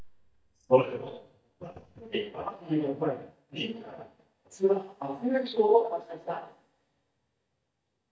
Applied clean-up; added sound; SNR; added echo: neural mask model DeepFilterNet 3.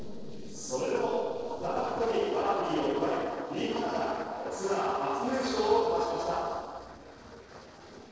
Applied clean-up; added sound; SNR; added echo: neural separator model SepFormer DNS4.